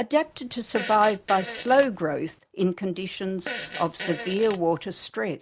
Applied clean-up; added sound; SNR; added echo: none; Fart; 12 dB; none.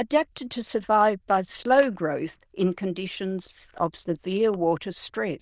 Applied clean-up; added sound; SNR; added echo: neural diffusion model UNIVERSE++.